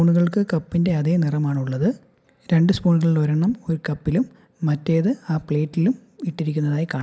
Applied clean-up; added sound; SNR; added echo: none; none; none; none.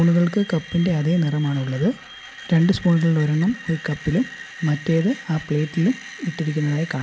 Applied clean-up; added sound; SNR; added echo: none; Screech; 17 dB; none.